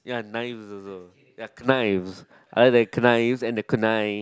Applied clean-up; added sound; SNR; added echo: none; none; none; none.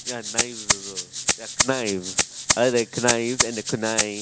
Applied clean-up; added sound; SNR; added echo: none; Rattle (instrument); -1 dB; none.